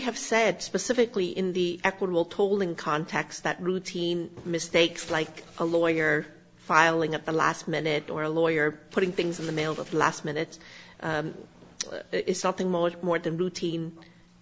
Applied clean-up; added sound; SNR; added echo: none; none; none; none.